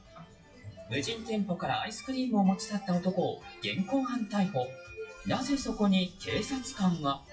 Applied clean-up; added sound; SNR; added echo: classical method WPE with log-MMSE.